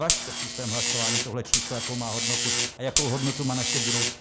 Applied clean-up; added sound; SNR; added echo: none; Buzz; -4 dB; none.